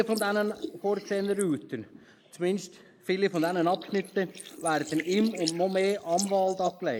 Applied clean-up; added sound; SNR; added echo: neural mask model Resemble Enhance denoiser.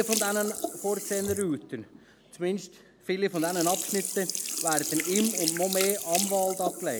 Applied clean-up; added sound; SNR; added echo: none; Sink (filling or washing); 4 dB; none.